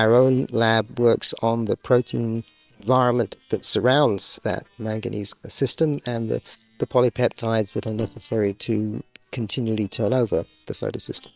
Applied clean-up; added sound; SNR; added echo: neural separator model SepFormer WHAM!.